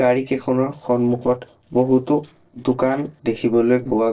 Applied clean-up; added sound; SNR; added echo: neural separator model SepFormer DNS4.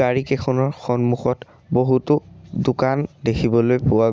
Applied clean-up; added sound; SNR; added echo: none; none; none; none.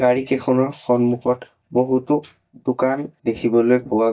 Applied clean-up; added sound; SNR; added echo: neural mask model DeepFilterNet 3.